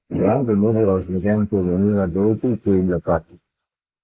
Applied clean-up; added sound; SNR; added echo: neural mask model Resemble Enhance denoiser.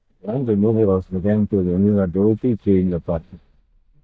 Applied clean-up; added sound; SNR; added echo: neural mask model DeepFilterNet 3.